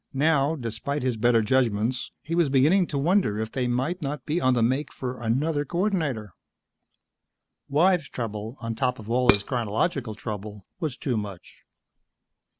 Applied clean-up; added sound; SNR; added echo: none; Dishes, pots, and pans; 1 dB; none.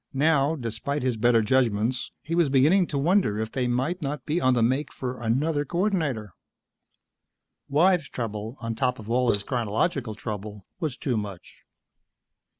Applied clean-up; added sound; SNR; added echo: neural mask model Resemble Enhance denoiser.